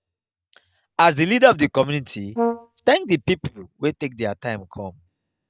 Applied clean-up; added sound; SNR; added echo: neural mask model DeepFilterNet 3.